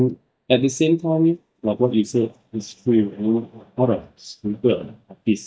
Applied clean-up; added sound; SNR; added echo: neural mask model DeepFilterNet 3.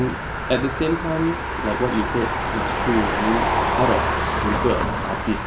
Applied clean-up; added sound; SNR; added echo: none; Motor vehicle (road); -1 dB; none.